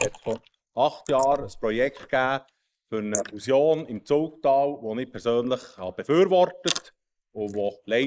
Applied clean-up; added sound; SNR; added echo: neural mask model Resemble Enhance denoiser.